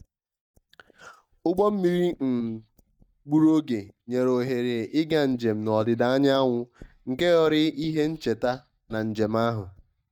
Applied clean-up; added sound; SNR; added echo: neural mask model DeepFilterNet 3.